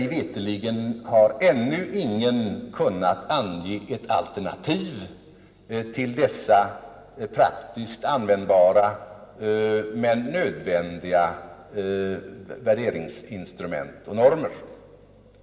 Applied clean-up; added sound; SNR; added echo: none; none; none; reverberation time 2.6 s.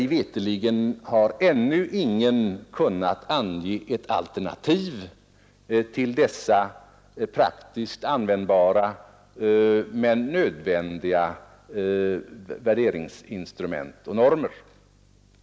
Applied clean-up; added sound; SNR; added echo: none; none; none; none.